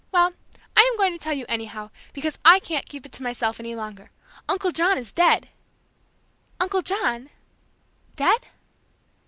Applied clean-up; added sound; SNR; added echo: none; none; none; none.